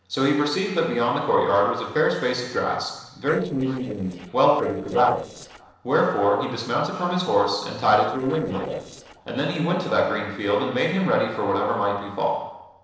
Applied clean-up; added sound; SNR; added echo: neural separator model SepFormer DNS4.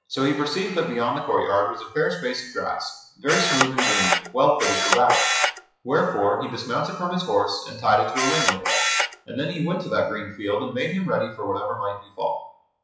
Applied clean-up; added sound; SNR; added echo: classical method WPE with log-MMSE.